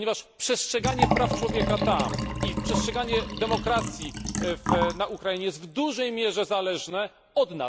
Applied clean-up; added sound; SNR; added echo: none; Liquid; 2 dB; none.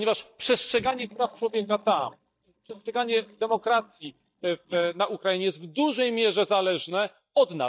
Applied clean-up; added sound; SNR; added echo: neural mask model DeepFilterNet 3.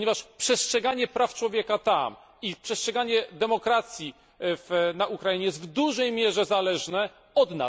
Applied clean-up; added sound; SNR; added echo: none; none; none; none.